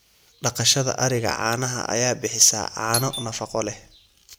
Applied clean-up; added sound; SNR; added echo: none; Doorbell; 8 dB; none.